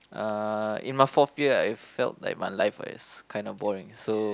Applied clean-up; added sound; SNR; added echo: none; none; none; none.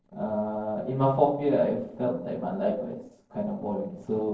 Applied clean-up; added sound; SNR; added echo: neural separator model SepFormer DNS4.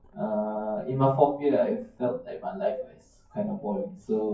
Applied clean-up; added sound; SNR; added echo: classical method WPE with log-MMSE.